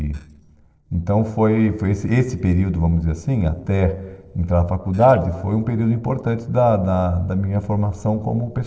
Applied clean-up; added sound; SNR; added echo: neural separator model SepFormer DNS4.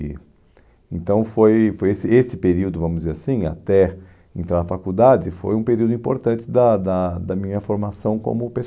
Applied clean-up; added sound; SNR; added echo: none; none; none; none.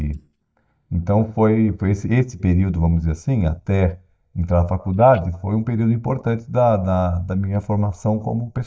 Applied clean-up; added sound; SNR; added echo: neural mask model DeepFilterNet 3.